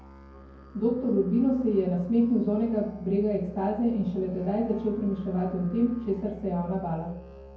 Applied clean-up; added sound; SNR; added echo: none; Musical instrument; 20 dB; reverberation time 0.9 s.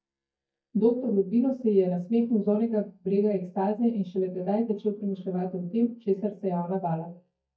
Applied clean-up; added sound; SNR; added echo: neural mask model DeepFilterNet 3.